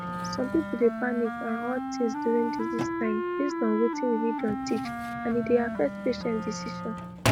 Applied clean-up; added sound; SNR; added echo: none; Wind instrument, woodwind instrument + Drawer open or close; 3 dB; none.